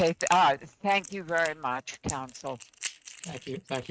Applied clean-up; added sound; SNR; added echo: neural mask model RNNoise.